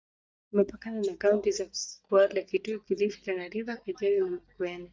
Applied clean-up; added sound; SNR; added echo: neural mask model DeepFilterNet 3.